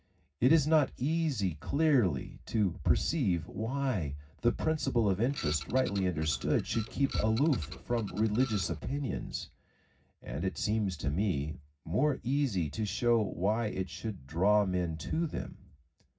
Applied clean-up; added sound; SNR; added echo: none; Printer; 15 dB; reverberation time 0.4 s.